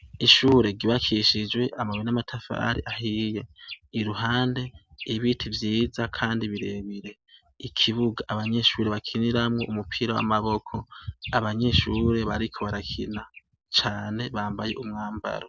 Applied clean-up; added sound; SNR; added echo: none; none; none; none.